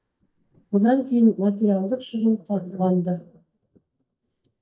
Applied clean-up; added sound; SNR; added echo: neural mask model DeepFilterNet 3.